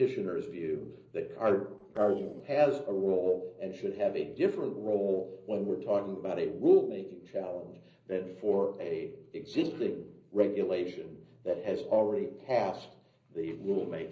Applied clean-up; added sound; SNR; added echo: neural separator model SepFormer DNS4.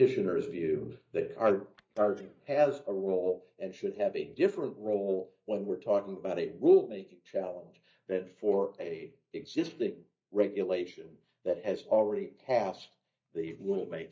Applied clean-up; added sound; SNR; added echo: neural mask model DeepFilterNet 3.